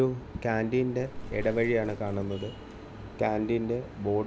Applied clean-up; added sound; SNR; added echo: none; Bathtub (filling or washing) / Water / Splash, splatter; 14 dB; none.